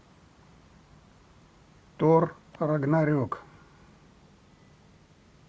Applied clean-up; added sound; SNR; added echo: none; none; none; none.